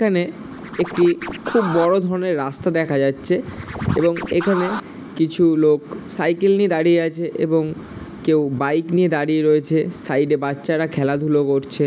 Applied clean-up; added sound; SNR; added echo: none; Scratching (performance technique); 11 dB; none.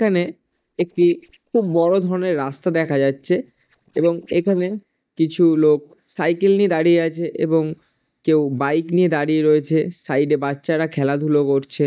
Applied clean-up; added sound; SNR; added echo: neural mask model DeepFilterNet 3.